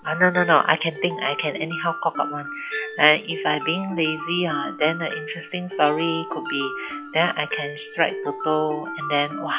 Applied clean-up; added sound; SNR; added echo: classical method log-MMSE.